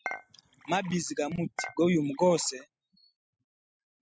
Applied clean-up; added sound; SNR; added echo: classical method spectral subtraction.